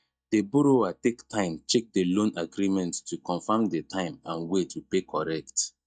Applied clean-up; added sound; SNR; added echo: neural mask model DeepFilterNet 3.